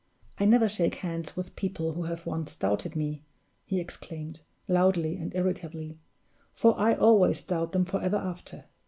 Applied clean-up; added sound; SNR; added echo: none; none; none; none.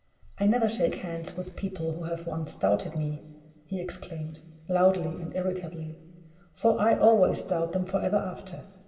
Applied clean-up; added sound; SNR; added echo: none; none; none; reverberation time 1.8 s.